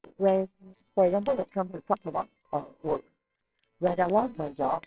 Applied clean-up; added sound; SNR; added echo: neural separator model SepFormer WHAMR!.